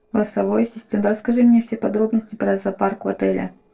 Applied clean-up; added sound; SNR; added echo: neural separator model SepFormer DNS4.